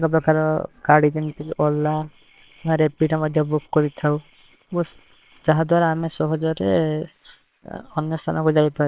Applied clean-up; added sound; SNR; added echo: neural separator model SepFormer WHAMR!.